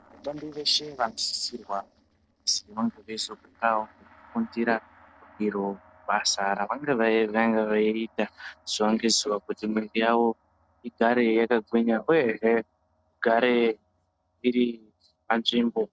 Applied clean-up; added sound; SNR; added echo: neural separator model SepFormer DNS4.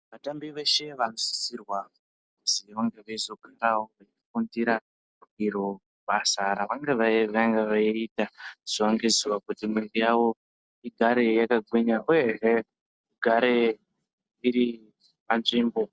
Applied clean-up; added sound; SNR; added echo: none; none; none; none.